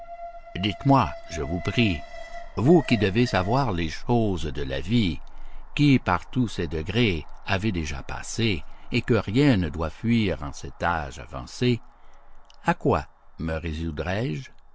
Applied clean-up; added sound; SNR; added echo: none; Alarm; 11 dB; none.